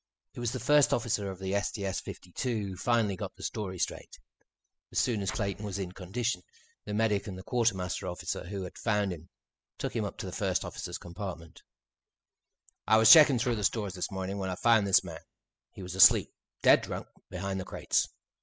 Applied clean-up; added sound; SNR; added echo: classical method spectral subtraction.